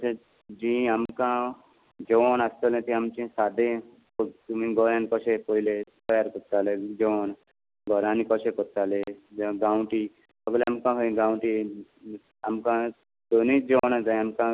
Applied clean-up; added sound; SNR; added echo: none; none; none; none.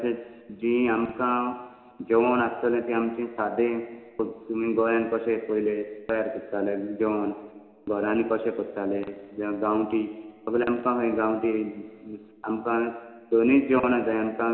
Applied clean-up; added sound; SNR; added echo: none; none; none; reverberation time 3.0 s.